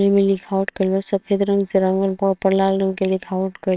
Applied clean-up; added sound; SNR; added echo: neural separator model SepFormer WHAMR!.